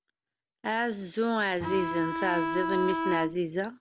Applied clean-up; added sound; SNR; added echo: none; Bowed string instrument; 0 dB; none.